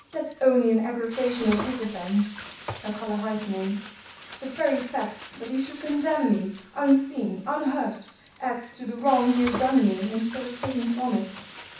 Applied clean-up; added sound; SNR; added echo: none; Frying (food); 13 dB; reverberation time 0.7 s.